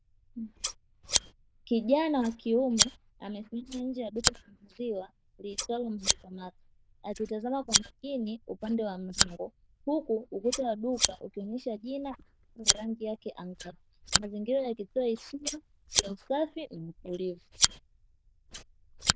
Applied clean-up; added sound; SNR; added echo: neural diffusion model UNIVERSE++.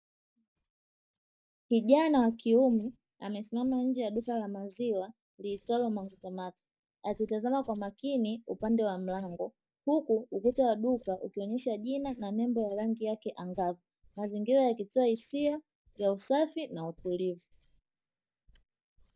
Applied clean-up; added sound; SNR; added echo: neural mask model DeepFilterNet 3.